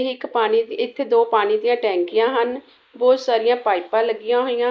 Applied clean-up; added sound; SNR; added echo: neural mask model Resemble Enhance denoiser.